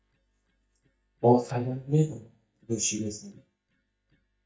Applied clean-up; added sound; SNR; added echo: neural mask model DeepFilterNet 3.